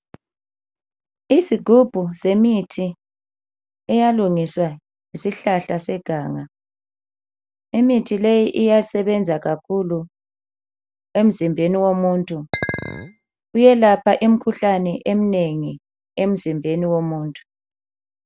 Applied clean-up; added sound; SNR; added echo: none; Chink, clink; 8 dB; none.